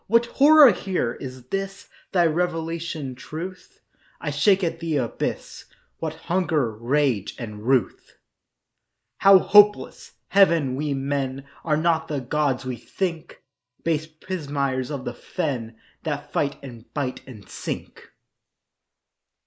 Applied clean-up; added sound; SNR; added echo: neural mask model Resemble Enhance denoiser.